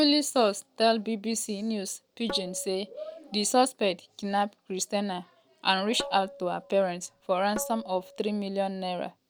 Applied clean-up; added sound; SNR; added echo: none; Tabla; 15 dB; none.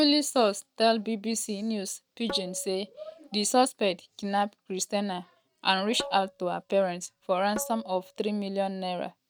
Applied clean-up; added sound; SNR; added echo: neural mask model RNNoise.